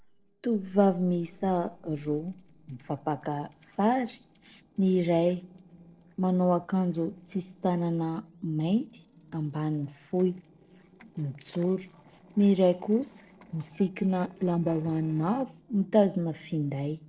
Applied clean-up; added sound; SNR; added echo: neural separator model SepFormer DNS4.